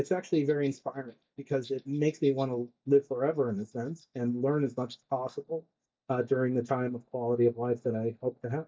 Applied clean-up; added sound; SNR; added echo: neural mask model DeepFilterNet 3.